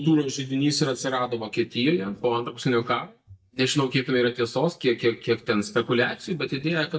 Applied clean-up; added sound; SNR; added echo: neural mask model DeepFilterNet 3.